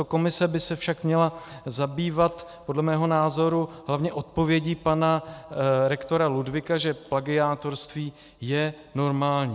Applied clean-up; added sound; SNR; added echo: none; none; none; none.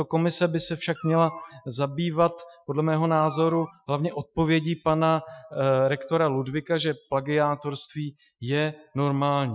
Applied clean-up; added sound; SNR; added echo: classical method Wiener filter.